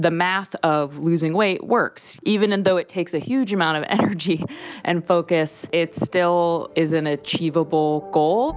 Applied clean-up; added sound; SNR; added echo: none; none; none; none.